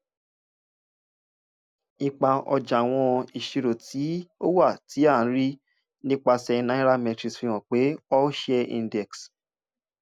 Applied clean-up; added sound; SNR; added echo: none; none; none; none.